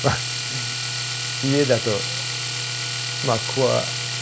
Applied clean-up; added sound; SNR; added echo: none; Domestic sounds, home sounds; 1 dB; none.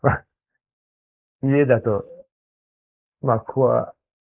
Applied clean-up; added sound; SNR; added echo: neural mask model Resemble Enhance denoiser.